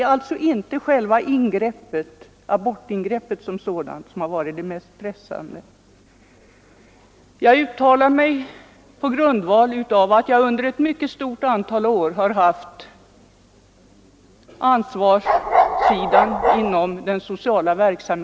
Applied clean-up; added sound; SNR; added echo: none; Bark; -3 dB; none.